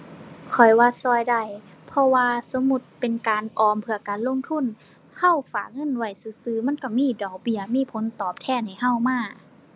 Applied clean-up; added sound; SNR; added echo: none; none; none; none.